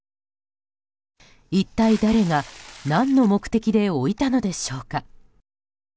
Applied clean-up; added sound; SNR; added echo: none; Water / Splash, splatter; 20 dB; none.